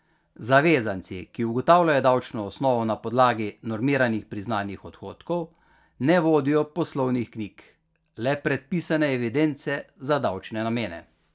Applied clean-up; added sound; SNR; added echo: none; none; none; none.